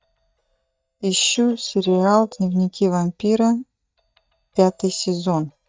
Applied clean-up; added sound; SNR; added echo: neural mask model DeepFilterNet 3.